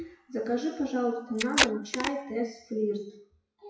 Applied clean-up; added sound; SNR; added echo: classical method WPE with log-MMSE.